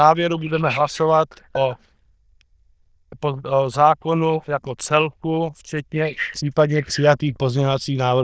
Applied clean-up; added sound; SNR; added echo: neural diffusion model UNIVERSE++.